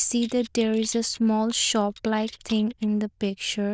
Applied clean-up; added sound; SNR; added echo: neural diffusion model UNIVERSE++.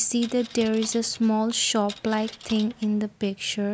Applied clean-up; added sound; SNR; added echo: none; Coin (dropping); 18 dB; none.